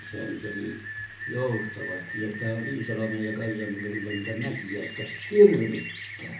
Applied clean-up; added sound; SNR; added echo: none; Rain; 10 dB; reverberation time 0.6 s.